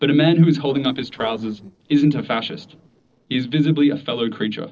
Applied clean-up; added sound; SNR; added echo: neural separator model SepFormer DNS4.